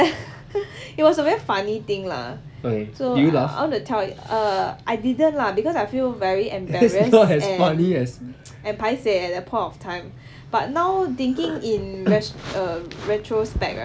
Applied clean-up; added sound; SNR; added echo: none; none; none; none.